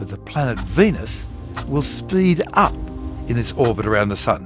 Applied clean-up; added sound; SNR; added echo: none; Clock; 12 dB; none.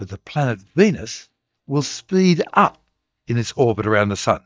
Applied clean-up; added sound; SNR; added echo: neural mask model DeepFilterNet 3.